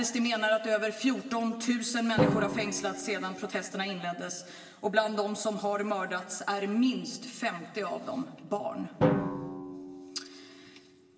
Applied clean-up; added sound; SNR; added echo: none; Drum; 5 dB; reverberation time 1.9 s.